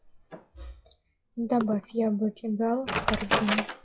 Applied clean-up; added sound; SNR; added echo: classical method WPE with log-MMSE.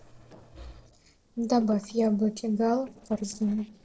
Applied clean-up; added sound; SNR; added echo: neural separator model SepFormer DNS4.